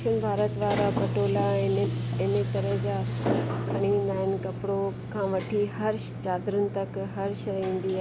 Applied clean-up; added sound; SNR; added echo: none; Sliding door; 2 dB; none.